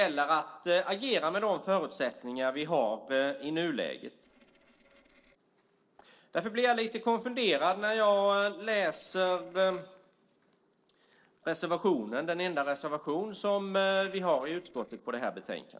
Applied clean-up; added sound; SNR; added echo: neural separator model SepFormer DNS4.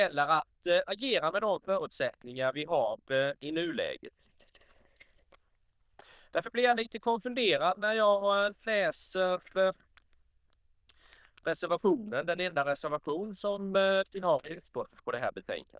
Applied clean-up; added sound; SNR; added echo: neural diffusion model UNIVERSE++.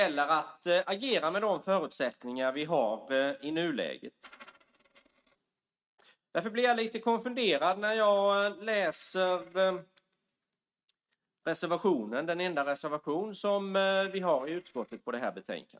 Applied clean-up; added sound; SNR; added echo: neural mask model RNNoise.